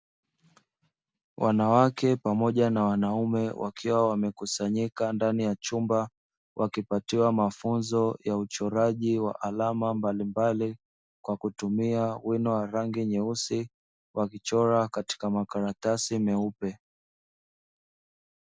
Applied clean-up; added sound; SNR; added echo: none; none; none; none.